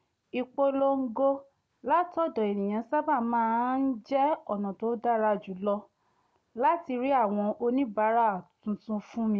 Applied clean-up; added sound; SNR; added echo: none; none; none; none.